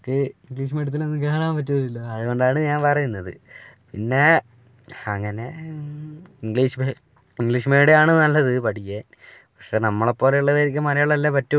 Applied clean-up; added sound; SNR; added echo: none; none; none; none.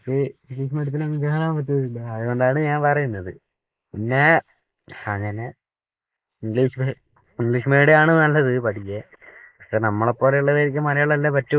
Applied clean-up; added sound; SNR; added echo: neural mask model Resemble Enhance denoiser.